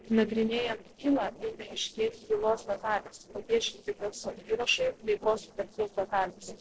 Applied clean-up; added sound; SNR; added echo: neural separator model SepFormer DNS4.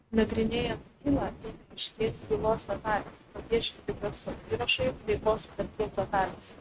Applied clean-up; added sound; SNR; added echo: neural mask model RNNoise.